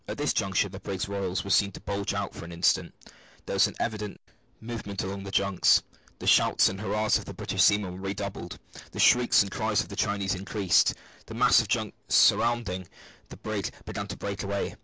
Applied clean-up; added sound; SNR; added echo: none; none; none; none.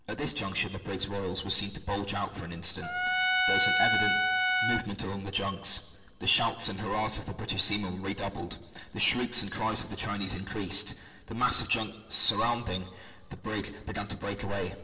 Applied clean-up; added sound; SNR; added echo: none; Trumpet; -1 dB; reverberation time 2.7 s.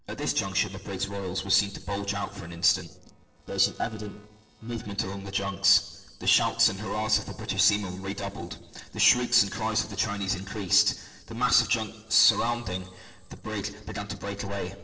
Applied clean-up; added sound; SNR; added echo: neural separator model SepFormer DNS4.